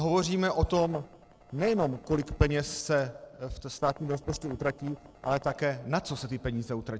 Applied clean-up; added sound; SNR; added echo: neural separator model SepFormer DNS4.